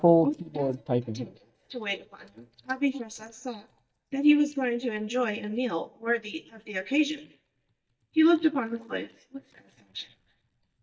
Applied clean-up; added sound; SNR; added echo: neural mask model DeepFilterNet 3.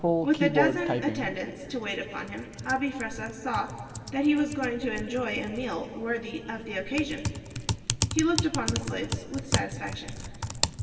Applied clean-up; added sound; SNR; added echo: none; Typing; 2 dB; reverberation time 2.3 s.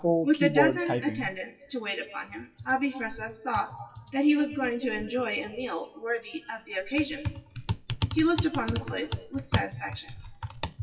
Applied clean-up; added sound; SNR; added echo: classical method WPE with log-MMSE.